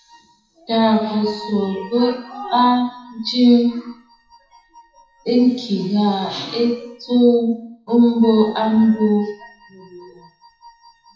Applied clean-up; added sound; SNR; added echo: classical method WPE with log-MMSE.